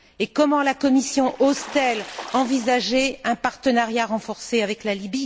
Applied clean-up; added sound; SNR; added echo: none; Water / Splash, splatter; 16 dB; none.